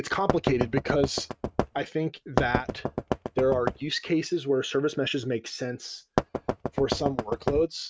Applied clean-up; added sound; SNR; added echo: neural mask model RNNoise.